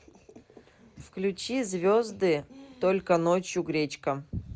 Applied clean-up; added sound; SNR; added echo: none; none; none; none.